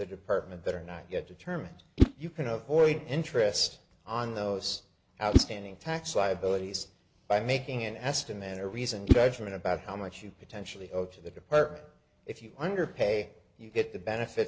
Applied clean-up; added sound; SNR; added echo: none; Whoosh, swoosh, swish; 1 dB; none.